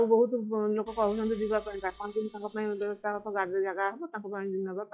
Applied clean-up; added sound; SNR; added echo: classical method log-MMSE.